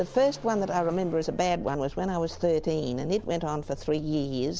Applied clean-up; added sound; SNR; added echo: none; Car passing by / Accelerating, revving, vroom; 16 dB; none.